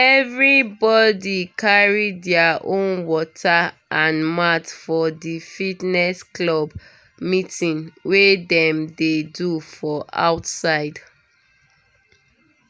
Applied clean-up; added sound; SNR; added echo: none; none; none; none.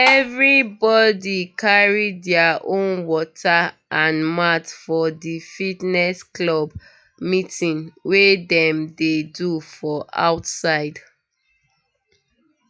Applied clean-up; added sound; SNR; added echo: classical method log-MMSE.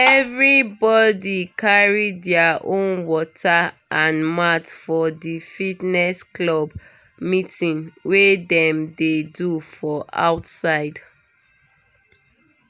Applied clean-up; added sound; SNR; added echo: none; Tap; 5 dB; none.